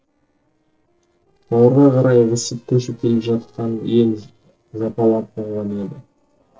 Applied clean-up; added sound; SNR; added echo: neural separator model SepFormer DNS4.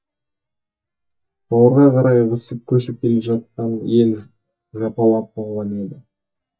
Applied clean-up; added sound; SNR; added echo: neural mask model DeepFilterNet 3.